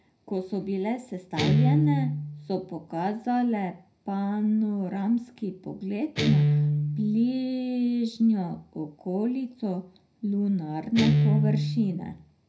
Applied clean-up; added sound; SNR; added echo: none; Guitar; 1 dB; reverberation time 0.4 s.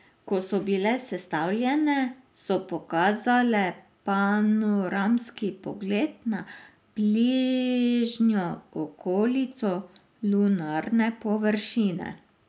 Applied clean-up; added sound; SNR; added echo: none; none; none; none.